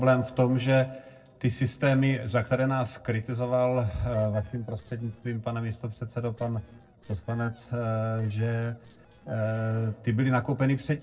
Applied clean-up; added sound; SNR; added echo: neural separator model SepFormer DNS4.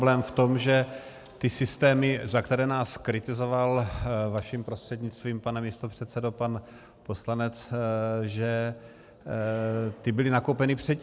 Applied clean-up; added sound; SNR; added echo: none; none; none; none.